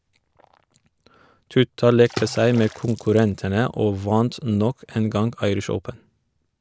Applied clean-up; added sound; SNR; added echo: none; Water / Splash, splatter; 17 dB; none.